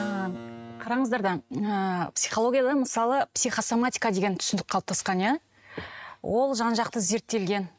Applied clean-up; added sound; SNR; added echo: neural mask model RNNoise.